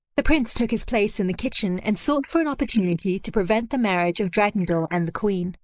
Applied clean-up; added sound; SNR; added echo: neural mask model Resemble Enhance denoiser.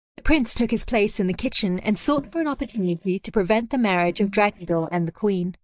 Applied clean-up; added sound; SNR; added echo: neural mask model DeepFilterNet 3.